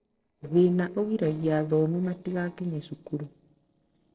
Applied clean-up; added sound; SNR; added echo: neural separator model SepFormer DNS4.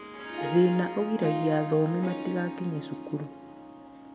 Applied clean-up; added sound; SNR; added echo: none; Harp; 7 dB; reverberation time 1.0 s.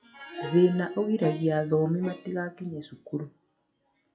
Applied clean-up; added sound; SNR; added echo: classical method WPE with log-MMSE.